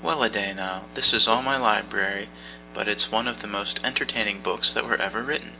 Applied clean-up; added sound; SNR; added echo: none; Bowed string instrument; 20 dB; reverberation time 0.8 s.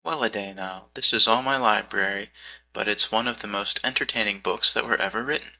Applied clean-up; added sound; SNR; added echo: neural mask model DeepFilterNet 3.